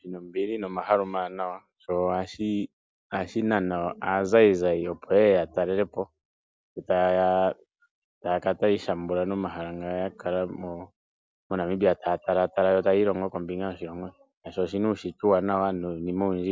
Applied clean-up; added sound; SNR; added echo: none; none; none; none.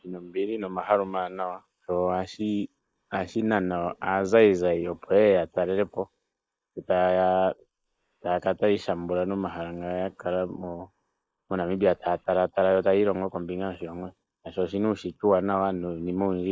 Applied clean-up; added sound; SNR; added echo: neural mask model Resemble Enhance denoiser.